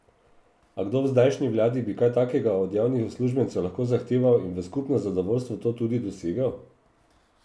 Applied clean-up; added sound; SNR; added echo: none; none; none; none.